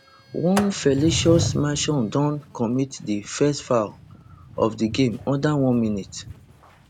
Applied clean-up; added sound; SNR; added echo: none; Sliding door; 10 dB; none.